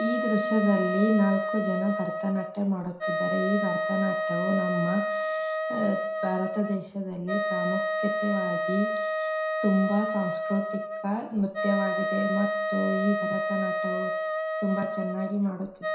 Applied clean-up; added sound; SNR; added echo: none; Wind instrument, woodwind instrument; 1 dB; reverberation time 0.7 s.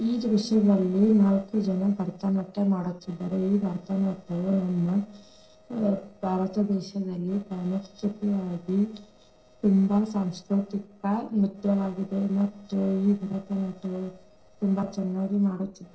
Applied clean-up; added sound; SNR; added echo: neural separator model SepFormer DNS4.